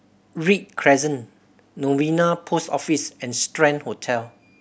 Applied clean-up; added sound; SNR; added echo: none; none; none; none.